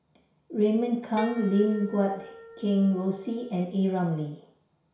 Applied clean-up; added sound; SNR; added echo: none; Harp; 16 dB; reverberation time 0.6 s.